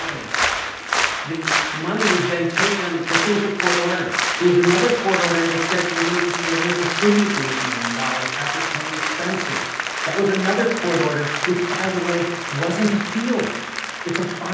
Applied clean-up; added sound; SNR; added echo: none; Applause; 1 dB; reverberation time 0.9 s.